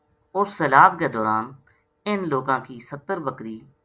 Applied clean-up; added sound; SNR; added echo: none; none; none; none.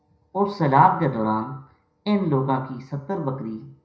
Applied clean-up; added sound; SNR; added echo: none; none; none; reverberation time 0.5 s.